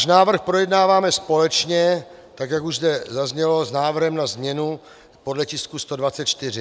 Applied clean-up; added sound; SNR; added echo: none; none; none; none.